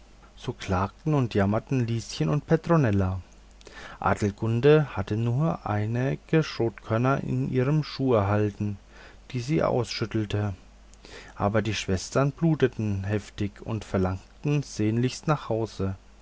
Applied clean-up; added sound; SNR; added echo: none; none; none; none.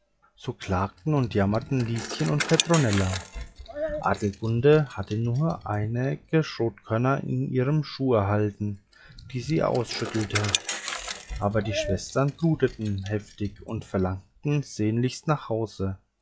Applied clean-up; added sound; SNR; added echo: classical method log-MMSE.